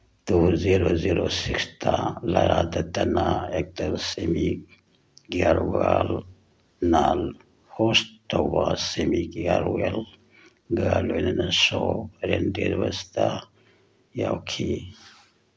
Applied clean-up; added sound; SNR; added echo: none; none; none; none.